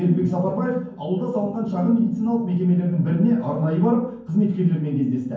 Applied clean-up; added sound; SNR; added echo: none; none; none; reverberation time 0.9 s.